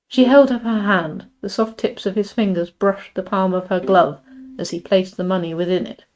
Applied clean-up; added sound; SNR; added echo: neural mask model RNNoise.